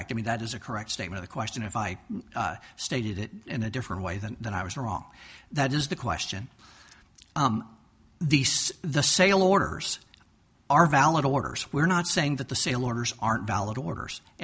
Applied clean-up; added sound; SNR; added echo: none; none; none; none.